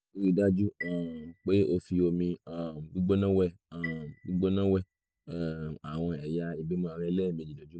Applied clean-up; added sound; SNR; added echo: none; Chime; 18 dB; none.